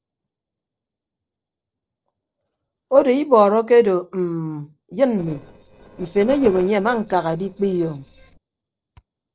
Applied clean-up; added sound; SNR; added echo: neural separator model SepFormer DNS4.